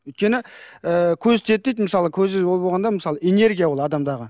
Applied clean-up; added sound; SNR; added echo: none; none; none; none.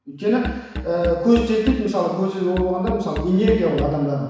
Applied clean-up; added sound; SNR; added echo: none; Musical instrument; 11 dB; reverberation time 1.1 s.